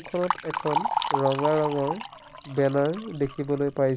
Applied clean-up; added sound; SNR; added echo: none; Liquid; 5 dB; none.